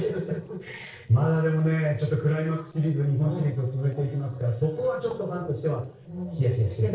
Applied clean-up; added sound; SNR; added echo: neural separator model SepFormer DNS4.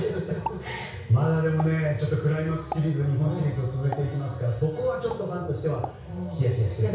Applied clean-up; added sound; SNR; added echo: none; Explosion; 17 dB; reverberation time 0.6 s.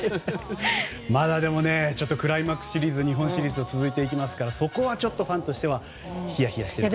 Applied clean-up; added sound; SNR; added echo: none; none; none; none.